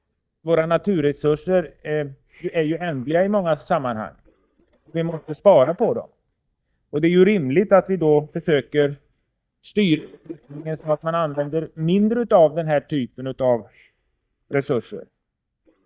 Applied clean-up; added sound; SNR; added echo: neural mask model DeepFilterNet 3.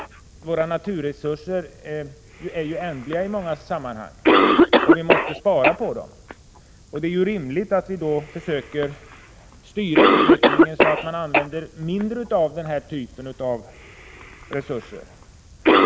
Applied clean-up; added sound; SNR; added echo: none; Cough; -3 dB; none.